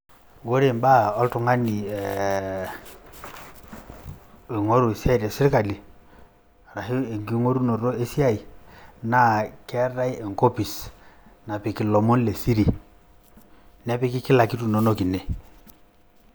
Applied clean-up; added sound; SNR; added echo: none; none; none; none.